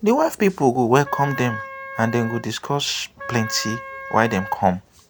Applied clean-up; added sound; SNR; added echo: none; Wind instrument, woodwind instrument; 12 dB; none.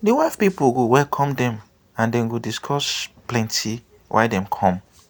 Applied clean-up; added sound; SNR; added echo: none; none; none; none.